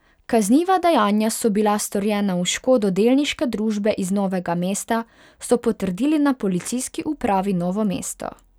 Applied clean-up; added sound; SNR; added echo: none; none; none; none.